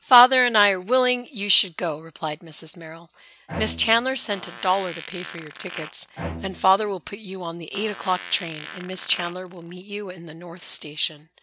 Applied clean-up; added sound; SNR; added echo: none; Fart + Bowed string instrument; 14 dB; none.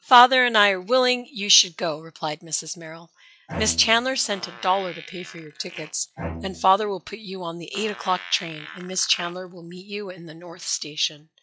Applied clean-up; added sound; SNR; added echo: classical method log-MMSE.